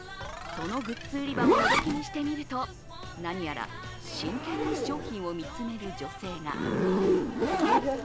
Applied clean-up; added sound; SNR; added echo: none; Zipper (clothing); -4 dB; none.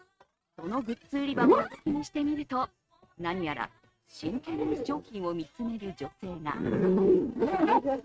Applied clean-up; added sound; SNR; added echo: neural mask model RNNoise.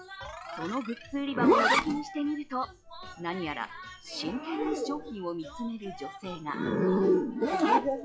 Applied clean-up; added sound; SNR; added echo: classical method log-MMSE.